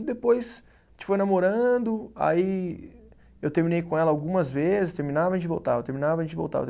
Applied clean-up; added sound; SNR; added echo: none; none; none; none.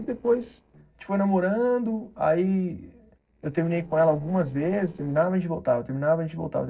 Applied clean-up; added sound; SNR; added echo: neural separator model SepFormer DNS4.